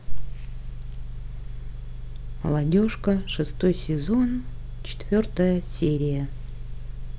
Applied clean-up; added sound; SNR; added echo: none; none; none; none.